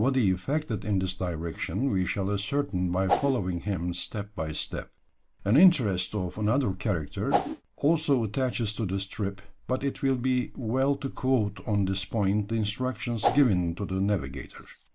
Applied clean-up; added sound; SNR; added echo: none; Whoosh, swoosh, swish; 0 dB; none.